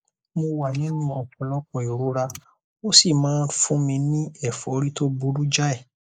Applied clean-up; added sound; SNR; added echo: neural mask model Resemble Enhance denoiser.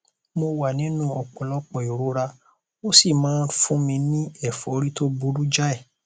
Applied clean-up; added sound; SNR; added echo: none; none; none; none.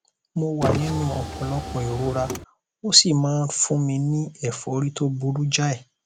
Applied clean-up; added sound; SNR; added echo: none; Car; 5 dB; none.